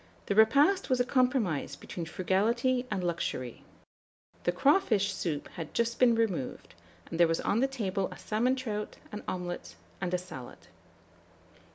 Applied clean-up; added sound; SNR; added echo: none; none; none; none.